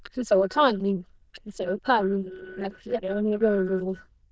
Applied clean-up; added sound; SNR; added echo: neural diffusion model UNIVERSE++.